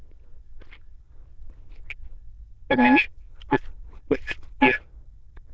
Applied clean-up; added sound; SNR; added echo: neural diffusion model UNIVERSE++.